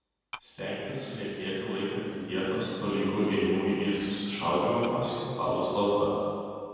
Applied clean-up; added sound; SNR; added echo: none; Tap / Glass; 15 dB; reverberation time 2.1 s.